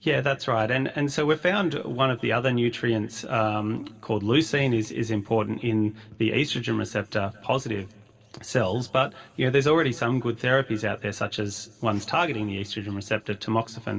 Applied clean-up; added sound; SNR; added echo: none; none; none; reverberation time 2.7 s.